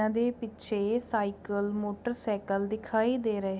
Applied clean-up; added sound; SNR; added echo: none; none; none; none.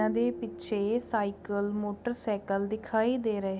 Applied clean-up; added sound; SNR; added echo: none; Marimba, xylophone; 15 dB; none.